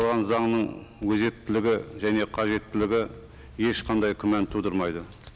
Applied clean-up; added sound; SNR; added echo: none; Tearing; 20 dB; none.